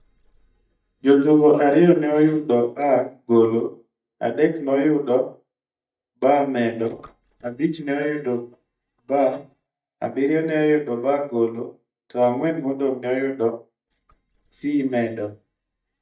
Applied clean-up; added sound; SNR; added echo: neural mask model DeepFilterNet 3.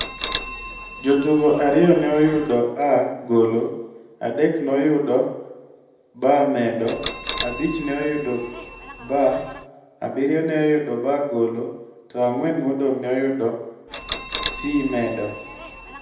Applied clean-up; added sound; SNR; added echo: none; Bell; 14 dB; reverberation time 0.8 s.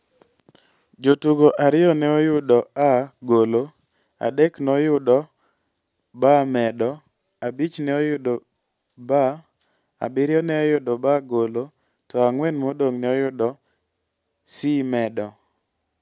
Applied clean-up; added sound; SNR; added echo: none; none; none; none.